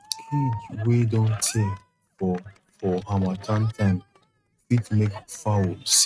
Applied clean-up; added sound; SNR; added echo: neural mask model RNNoise.